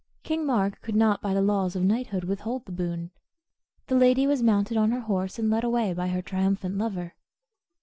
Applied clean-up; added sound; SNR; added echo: none; none; none; none.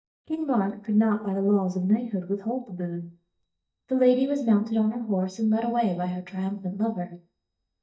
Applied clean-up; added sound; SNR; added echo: neural mask model DeepFilterNet 3.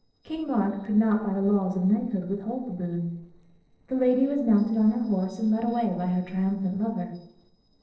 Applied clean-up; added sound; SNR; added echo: neural separator model SepFormer DNS4.